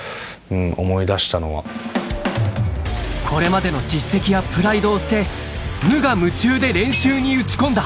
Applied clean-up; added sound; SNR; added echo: none; none; none; none.